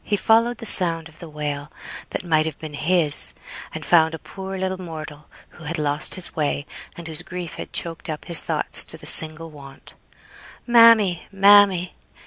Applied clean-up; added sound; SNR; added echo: none; none; none; none.